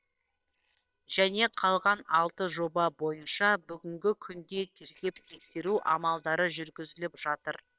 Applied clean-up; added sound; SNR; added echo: neural separator model SepFormer WHAM!.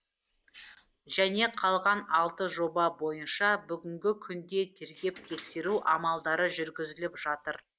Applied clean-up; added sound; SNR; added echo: neural mask model Resemble Enhance denoiser.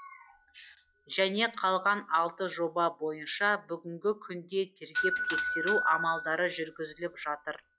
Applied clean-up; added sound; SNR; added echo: classical method log-MMSE.